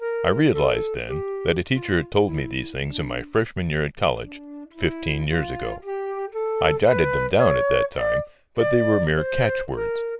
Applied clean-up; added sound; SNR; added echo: none; Wind instrument, woodwind instrument; 4 dB; none.